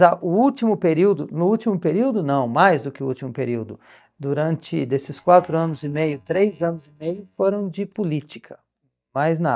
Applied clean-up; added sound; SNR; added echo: neural mask model DeepFilterNet 3.